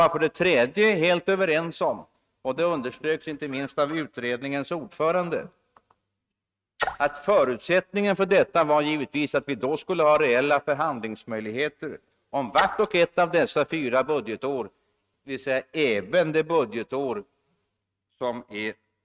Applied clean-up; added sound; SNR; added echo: neural mask model RNNoise.